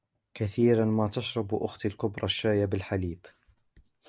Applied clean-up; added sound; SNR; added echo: none; none; none; none.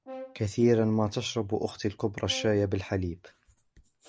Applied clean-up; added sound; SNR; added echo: none; Brass instrument; 19 dB; none.